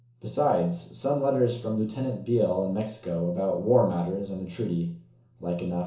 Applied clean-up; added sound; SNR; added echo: none; none; none; reverberation time 0.7 s.